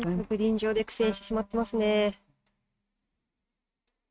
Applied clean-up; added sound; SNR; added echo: neural mask model RNNoise.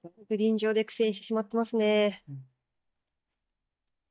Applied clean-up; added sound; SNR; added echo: neural mask model DeepFilterNet 3.